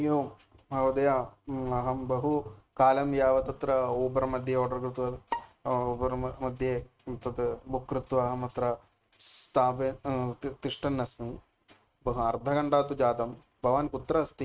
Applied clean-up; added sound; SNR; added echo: neural mask model RNNoise.